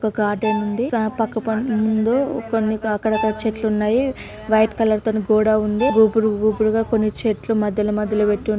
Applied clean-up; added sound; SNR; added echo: none; Bowed string instrument; 13 dB; none.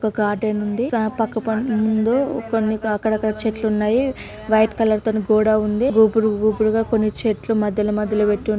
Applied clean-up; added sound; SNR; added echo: none; none; none; none.